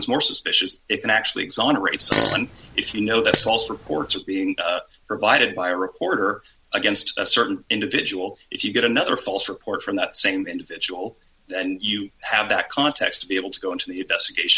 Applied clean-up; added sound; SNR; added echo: none; Fart; 2 dB; none.